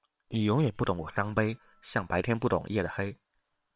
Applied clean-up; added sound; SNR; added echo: neural separator model SepFormer WHAM!.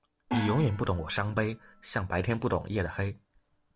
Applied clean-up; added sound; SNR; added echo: none; Gong; 7 dB; none.